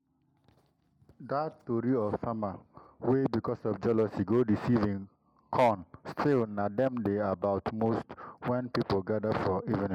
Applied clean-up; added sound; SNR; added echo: none; none; none; none.